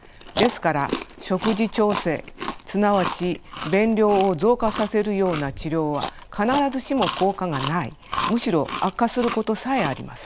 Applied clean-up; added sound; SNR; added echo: none; Chewing, mastication; 10 dB; none.